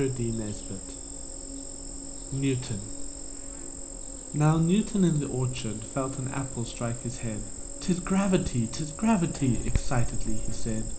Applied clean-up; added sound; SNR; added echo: none; Cricket; 3 dB; reverberation time 0.4 s.